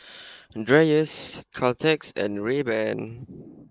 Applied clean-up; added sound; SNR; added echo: neural mask model Resemble Enhance denoiser.